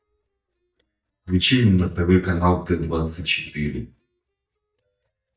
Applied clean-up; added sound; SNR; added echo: neural mask model DeepFilterNet 3.